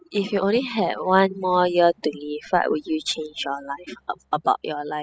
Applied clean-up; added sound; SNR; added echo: classical method spectral subtraction.